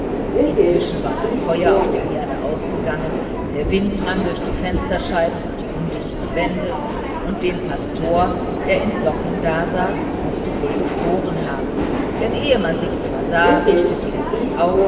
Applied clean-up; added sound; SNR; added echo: none; Subway, metro, underground; -2 dB; reverberation time 1.9 s.